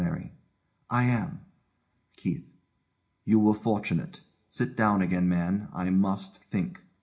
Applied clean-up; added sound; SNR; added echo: none; none; none; reverberation time 0.4 s.